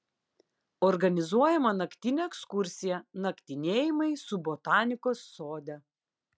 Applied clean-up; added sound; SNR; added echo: none; none; none; none.